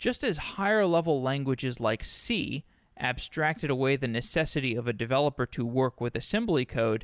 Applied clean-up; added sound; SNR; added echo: none; none; none; none.